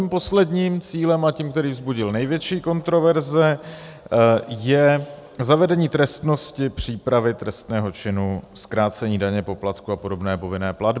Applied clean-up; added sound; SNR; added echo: none; none; none; none.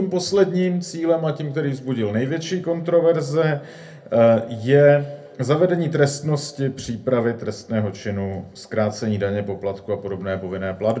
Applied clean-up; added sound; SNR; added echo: none; none; none; reverberation time 0.3 s.